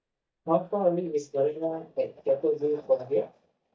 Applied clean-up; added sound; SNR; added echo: neural mask model DeepFilterNet 3.